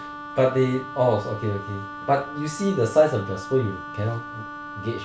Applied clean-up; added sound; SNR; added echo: none; Wind instrument, woodwind instrument; 12 dB; none.